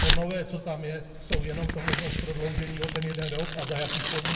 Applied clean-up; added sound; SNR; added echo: none; Tearing; -2 dB; reverberation time 1.4 s.